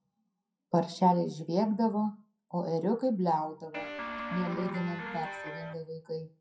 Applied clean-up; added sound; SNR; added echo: classical method WPE with log-MMSE.